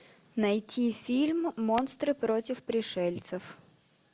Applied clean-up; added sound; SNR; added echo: none; none; none; none.